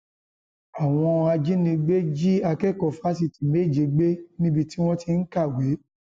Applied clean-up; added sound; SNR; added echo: none; none; none; none.